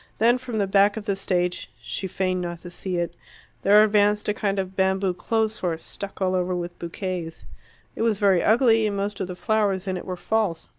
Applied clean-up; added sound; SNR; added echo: none; none; none; none.